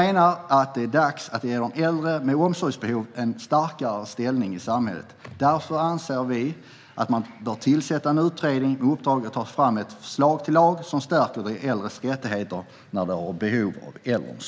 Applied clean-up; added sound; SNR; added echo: none; none; none; none.